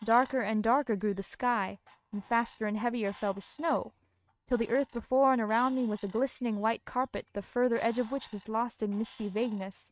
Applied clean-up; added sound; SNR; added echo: neural mask model RNNoise.